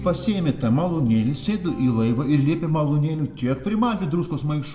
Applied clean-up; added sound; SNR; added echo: none; Guitar; 19 dB; reverberation time 1.0 s.